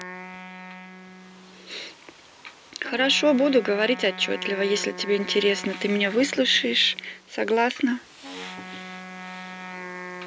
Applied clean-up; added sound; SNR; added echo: none; Wind instrument, woodwind instrument; 14 dB; none.